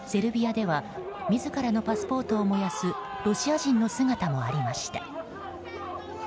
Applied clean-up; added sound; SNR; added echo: none; Bowed string instrument; 20 dB; none.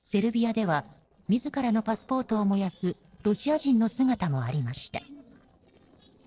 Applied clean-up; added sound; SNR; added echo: neural separator model SepFormer DNS4.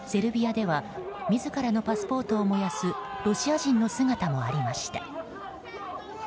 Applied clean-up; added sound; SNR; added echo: none; none; none; none.